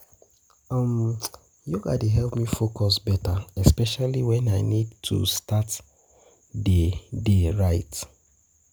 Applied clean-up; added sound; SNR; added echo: none; none; none; none.